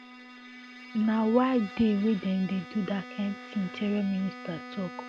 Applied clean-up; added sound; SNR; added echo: none; Bowed string instrument; 15 dB; none.